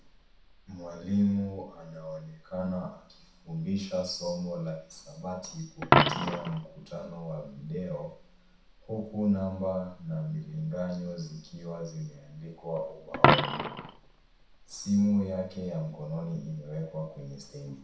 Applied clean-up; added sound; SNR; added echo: none; Coin (dropping); 1 dB; reverberation time 0.7 s.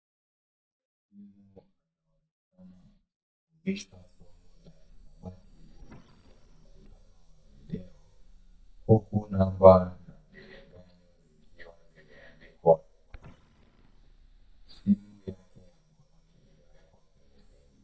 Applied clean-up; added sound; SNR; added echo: neural mask model DeepFilterNet 3.